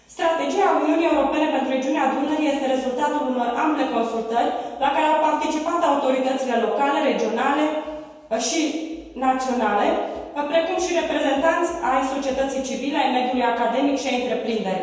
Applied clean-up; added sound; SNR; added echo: none; none; none; reverberation time 1.2 s.